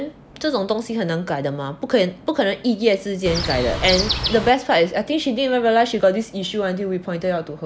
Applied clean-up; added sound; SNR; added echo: none; Chirp, tweet; 3 dB; none.